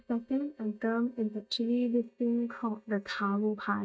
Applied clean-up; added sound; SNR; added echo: neural mask model DeepFilterNet 3.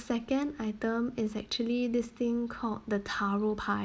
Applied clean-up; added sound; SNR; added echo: none; none; none; none.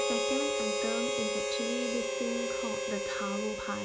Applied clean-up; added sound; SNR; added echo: none; Harmonica; -5 dB; none.